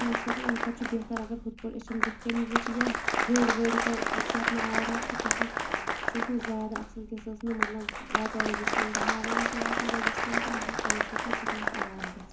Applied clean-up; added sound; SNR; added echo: none; Applause; -3 dB; reverberation time 0.3 s.